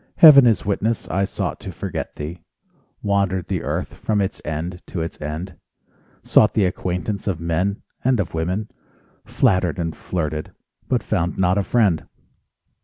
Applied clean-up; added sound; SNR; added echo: none; none; none; none.